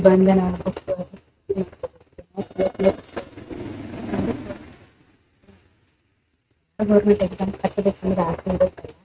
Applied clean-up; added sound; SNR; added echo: neural mask model RNNoise.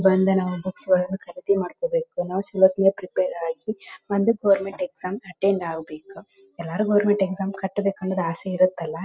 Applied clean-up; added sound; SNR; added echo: none; none; none; none.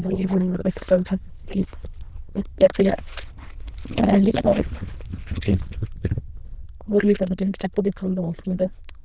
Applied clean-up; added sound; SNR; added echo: neural diffusion model UNIVERSE++.